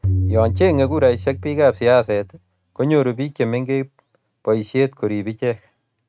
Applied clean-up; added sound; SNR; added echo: neural mask model RNNoise.